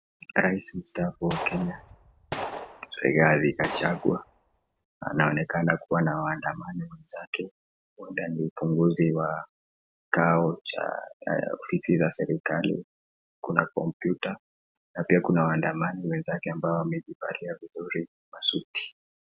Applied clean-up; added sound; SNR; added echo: none; Gunshot, gunfire; 10 dB; none.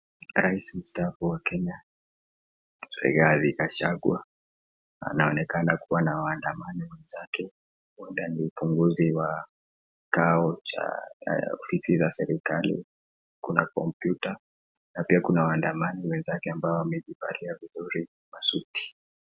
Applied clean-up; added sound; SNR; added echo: none; none; none; none.